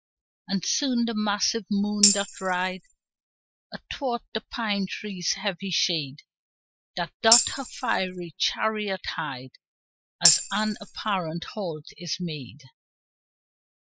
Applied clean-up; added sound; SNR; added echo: classical method spectral subtraction.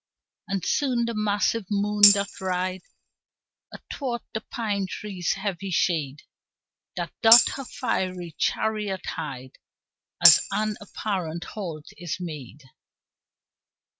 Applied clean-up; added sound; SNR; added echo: neural mask model RNNoise.